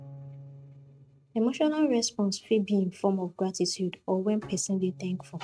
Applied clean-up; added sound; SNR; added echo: neural mask model RNNoise.